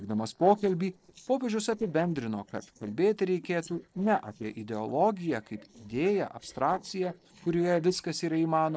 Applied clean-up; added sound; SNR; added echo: neural separator model SepFormer DNS4.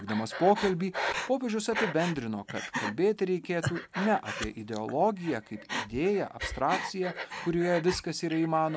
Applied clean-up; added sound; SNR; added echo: none; Breathing; 8 dB; none.